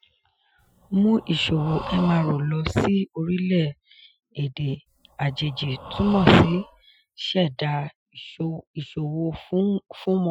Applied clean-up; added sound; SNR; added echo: classical method Wiener filter.